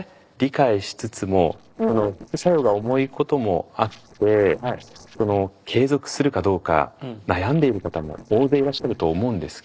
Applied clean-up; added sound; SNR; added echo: neural separator model SepFormer DNS4.